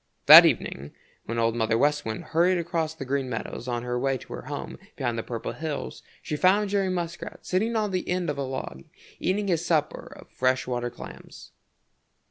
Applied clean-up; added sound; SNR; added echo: none; none; none; none.